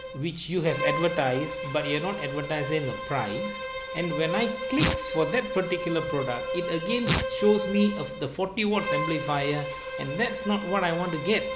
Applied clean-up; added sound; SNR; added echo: none; Bowed string instrument + Tearing; 4 dB; none.